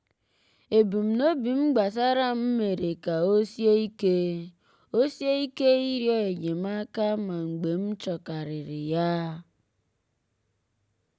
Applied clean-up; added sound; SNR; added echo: none; none; none; none.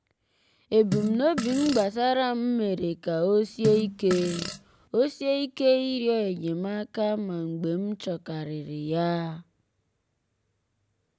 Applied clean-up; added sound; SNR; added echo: none; Fart; 8 dB; none.